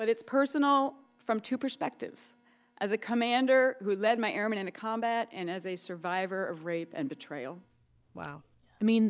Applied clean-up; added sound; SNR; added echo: none; none; none; none.